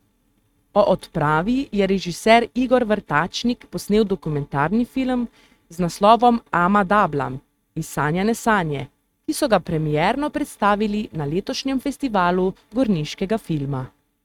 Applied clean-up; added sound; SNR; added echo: neural mask model RNNoise.